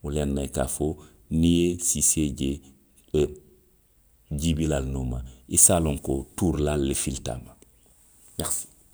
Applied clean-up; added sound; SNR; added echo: none; none; none; none.